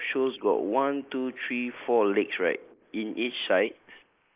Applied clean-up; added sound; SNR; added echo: neural mask model Resemble Enhance denoiser.